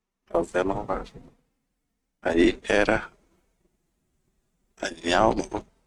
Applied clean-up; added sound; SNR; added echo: neural mask model RNNoise.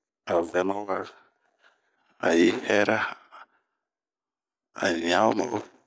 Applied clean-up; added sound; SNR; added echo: none; none; none; none.